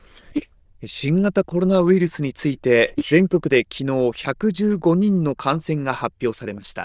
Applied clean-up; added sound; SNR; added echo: neural diffusion model UNIVERSE++.